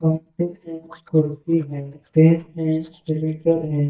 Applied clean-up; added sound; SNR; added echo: neural mask model DeepFilterNet 3.